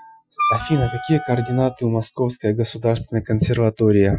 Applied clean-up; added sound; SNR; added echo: classical method Wiener filter.